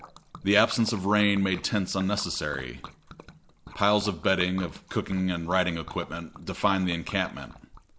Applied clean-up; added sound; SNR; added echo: none; Liquid; 19 dB; none.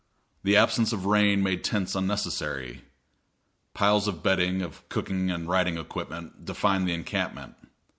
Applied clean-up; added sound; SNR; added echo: none; none; none; none.